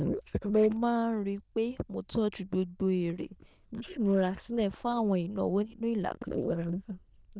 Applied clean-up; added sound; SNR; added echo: neural diffusion model UNIVERSE++.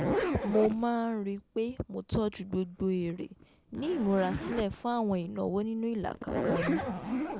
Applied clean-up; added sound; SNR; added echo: none; Zipper (clothing); 5 dB; none.